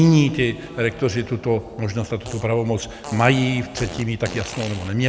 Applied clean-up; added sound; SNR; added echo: none; Fart; 16 dB; none.